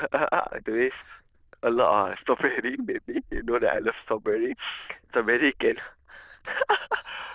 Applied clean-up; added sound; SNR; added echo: neural diffusion model UNIVERSE++.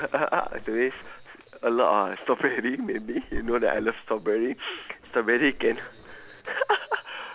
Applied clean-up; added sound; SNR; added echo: none; Drawer open or close; 16 dB; none.